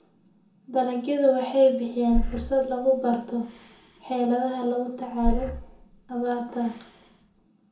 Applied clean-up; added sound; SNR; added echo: none; Breathing; 6 dB; reverberation time 0.5 s.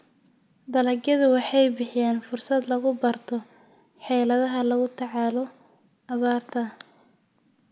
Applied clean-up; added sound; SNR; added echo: none; none; none; none.